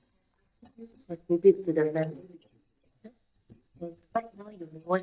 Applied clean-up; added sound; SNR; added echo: neural mask model DeepFilterNet 3.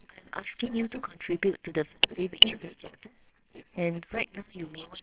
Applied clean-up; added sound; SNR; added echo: neural separator model SepFormer WHAMR!.